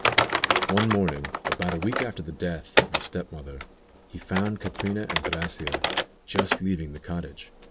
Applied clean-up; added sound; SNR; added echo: none; Typing; -2 dB; none.